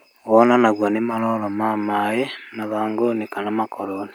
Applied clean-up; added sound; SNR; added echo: none; none; none; none.